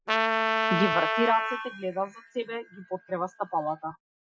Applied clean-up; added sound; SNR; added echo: classical method Wiener filter.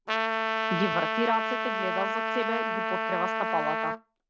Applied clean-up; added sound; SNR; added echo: none; Trumpet; -3 dB; none.